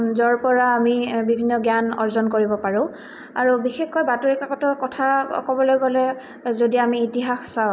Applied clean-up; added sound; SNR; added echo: none; none; none; none.